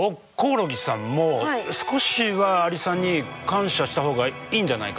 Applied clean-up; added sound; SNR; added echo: none; none; none; none.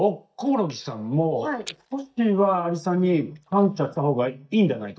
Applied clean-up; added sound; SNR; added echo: neural mask model DeepFilterNet 3.